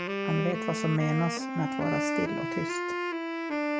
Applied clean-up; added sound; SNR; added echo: none; Wind instrument, woodwind instrument; -1 dB; none.